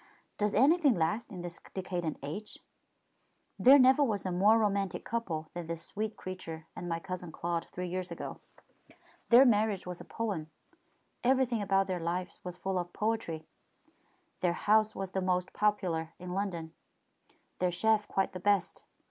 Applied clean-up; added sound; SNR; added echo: none; none; none; none.